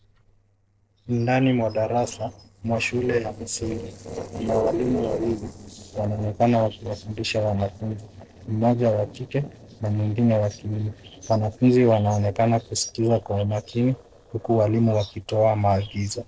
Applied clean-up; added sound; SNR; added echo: neural separator model SepFormer DNS4.